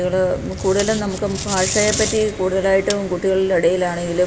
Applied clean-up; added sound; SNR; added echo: none; Packing tape, duct tape; 10 dB; reverberation time 1.8 s.